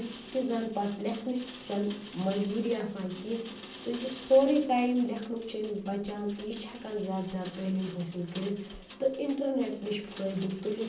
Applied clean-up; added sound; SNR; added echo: none; Rain; 17 dB; reverberation time 0.6 s.